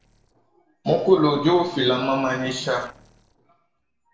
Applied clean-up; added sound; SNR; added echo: neural separator model SepFormer DNS4.